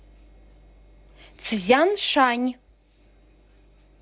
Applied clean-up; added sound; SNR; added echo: none; none; none; none.